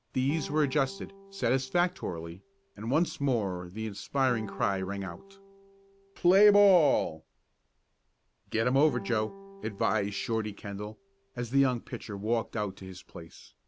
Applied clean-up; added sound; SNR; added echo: none; Guitar; 19 dB; none.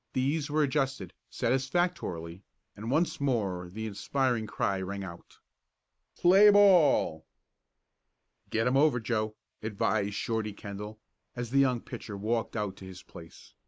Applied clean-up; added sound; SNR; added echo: neural mask model Resemble Enhance denoiser.